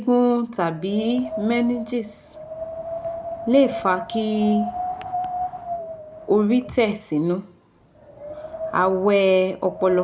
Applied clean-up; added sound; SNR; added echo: none; Wind; 10 dB; none.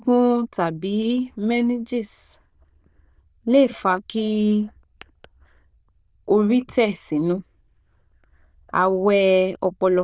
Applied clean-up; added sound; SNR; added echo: neural diffusion model UNIVERSE++.